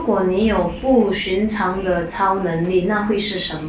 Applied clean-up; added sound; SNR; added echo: none; none; none; none.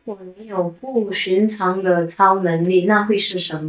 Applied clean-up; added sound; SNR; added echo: neural mask model DeepFilterNet 3.